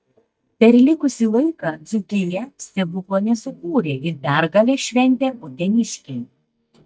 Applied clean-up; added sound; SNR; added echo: neural mask model DeepFilterNet 3.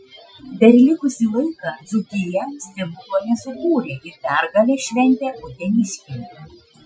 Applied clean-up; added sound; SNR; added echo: classical method Wiener filter.